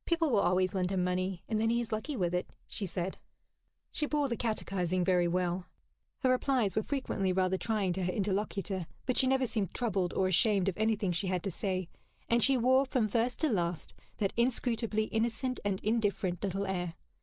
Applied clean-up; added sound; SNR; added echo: none; none; none; none.